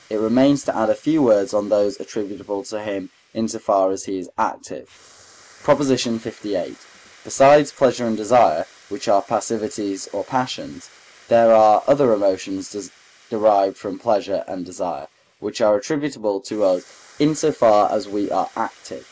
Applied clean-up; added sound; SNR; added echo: neural mask model Resemble Enhance denoiser.